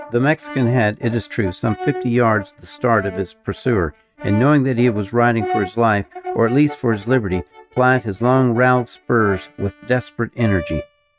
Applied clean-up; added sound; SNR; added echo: neural mask model RNNoise.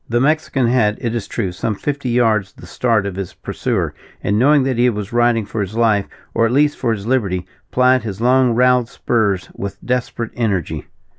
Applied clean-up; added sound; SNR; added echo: none; none; none; none.